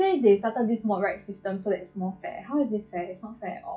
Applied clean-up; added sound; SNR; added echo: classical method log-MMSE.